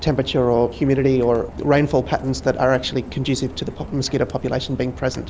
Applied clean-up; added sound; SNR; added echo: none; Rain; 16 dB; none.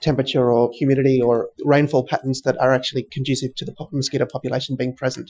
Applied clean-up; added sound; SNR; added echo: classical method Wiener filter.